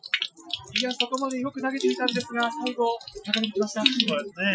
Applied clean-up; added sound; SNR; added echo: classical method Wiener filter.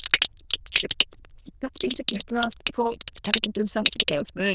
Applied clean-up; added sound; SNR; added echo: neural diffusion model UNIVERSE++.